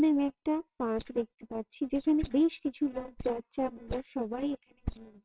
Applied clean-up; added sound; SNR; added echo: neural separator model SepFormer WHAMR!.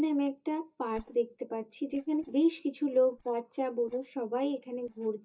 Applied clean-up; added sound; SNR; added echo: neural mask model DeepFilterNet 3.